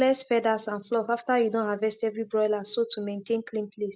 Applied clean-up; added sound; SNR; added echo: none; none; none; none.